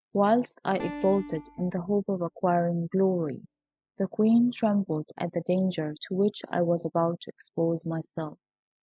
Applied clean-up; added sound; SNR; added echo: classical method spectral subtraction.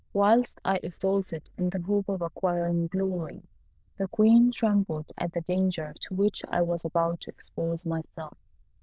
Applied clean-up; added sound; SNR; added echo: neural diffusion model UNIVERSE++.